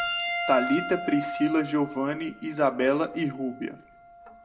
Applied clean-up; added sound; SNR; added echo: none; Piano; 7 dB; reverberation time 0.4 s.